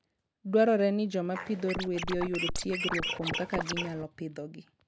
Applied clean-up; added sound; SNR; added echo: none; Scratching (performance technique); 4 dB; none.